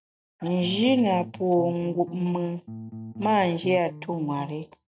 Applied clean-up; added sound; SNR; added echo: neural mask model RNNoise.